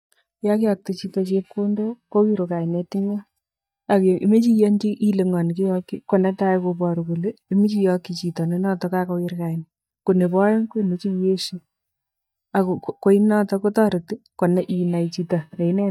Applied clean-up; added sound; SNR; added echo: neural mask model DeepFilterNet 3.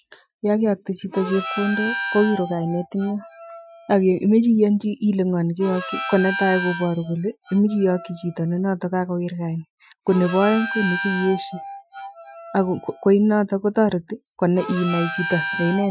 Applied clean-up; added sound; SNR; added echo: classical method Wiener filter.